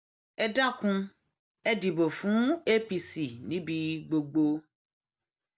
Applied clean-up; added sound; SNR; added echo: none; none; none; none.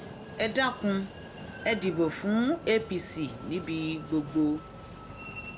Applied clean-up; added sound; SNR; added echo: none; Train; 12 dB; none.